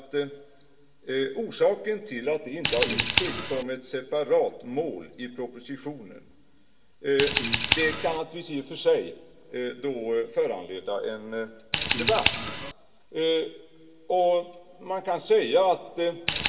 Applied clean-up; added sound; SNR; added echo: none; Scissors; 6 dB; reverberation time 2.4 s.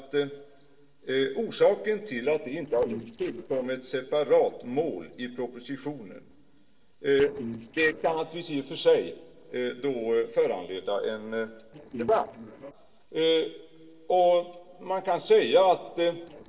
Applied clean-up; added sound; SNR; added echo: neural separator model SepFormer DNS4.